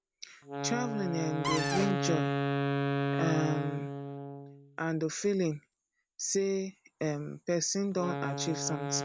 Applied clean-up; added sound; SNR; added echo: none; Wind instrument, woodwind instrument + Cupboard open or close; 2 dB; none.